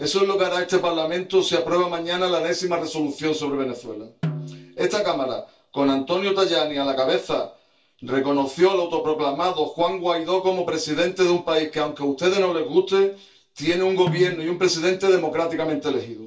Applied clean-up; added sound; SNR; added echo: none; Snare drum; 13 dB; reverberation time 0.2 s.